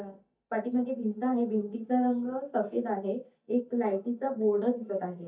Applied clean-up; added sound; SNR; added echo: neural mask model DeepFilterNet 3.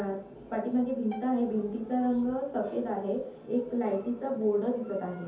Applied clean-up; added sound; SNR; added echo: none; Bowed string instrument; 20 dB; reverberation time 0.5 s.